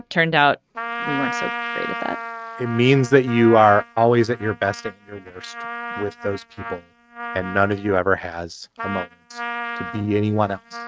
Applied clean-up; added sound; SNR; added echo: neural mask model RNNoise.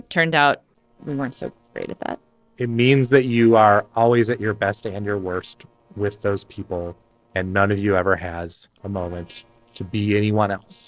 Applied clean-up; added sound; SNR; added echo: neural separator model SepFormer DNS4.